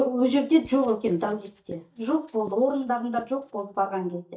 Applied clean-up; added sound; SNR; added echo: neural mask model DeepFilterNet 3.